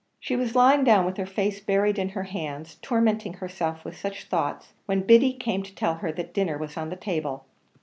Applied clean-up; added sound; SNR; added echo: none; none; none; none.